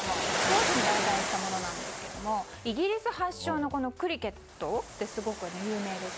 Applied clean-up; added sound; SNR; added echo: none; Waves, surf; 2 dB; none.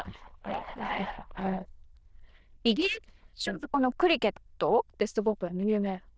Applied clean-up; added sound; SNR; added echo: neural diffusion model UNIVERSE++.